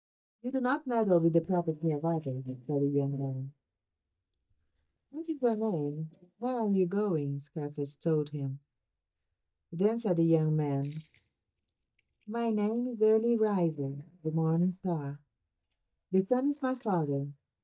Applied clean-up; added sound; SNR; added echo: neural mask model DeepFilterNet 3.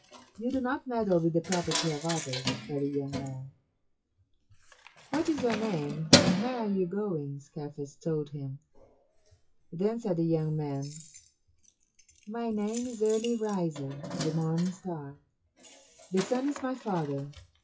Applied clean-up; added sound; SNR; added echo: classical method WPE with log-MMSE.